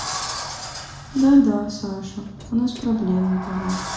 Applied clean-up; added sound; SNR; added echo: none; Sliding door; 11 dB; reverberation time 0.7 s.